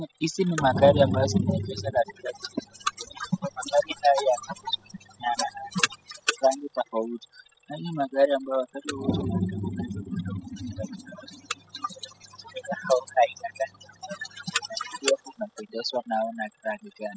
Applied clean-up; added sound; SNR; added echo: classical method spectral subtraction.